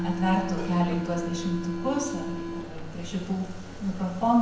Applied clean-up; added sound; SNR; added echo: none; Subway, metro, underground; 9 dB; none.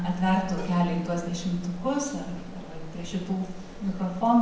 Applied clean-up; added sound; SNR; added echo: none; none; none; none.